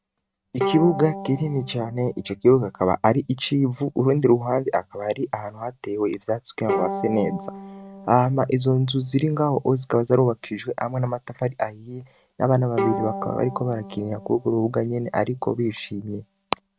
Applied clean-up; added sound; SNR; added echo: neural mask model RNNoise.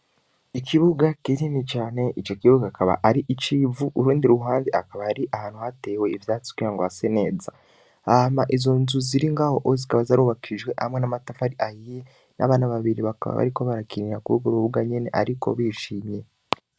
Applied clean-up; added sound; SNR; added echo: none; none; none; none.